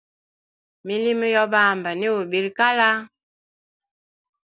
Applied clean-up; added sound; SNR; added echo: none; none; none; none.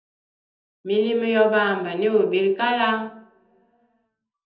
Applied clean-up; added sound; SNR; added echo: none; none; none; reverberation time 0.9 s.